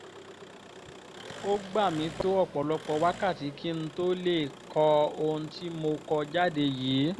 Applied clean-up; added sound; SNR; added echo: none; Engine; 16 dB; none.